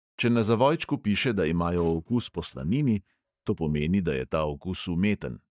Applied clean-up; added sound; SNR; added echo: neural mask model DeepFilterNet 3.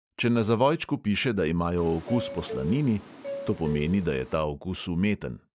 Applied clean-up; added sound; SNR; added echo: none; Subway, metro, underground; 10 dB; none.